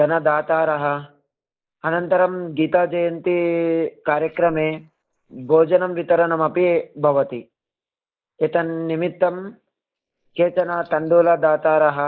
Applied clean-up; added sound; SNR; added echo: neural mask model Resemble Enhance denoiser.